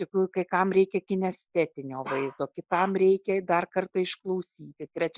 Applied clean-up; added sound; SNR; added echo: classical method Wiener filter.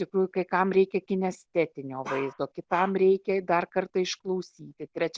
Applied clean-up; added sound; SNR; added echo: none; Bark; 13 dB; none.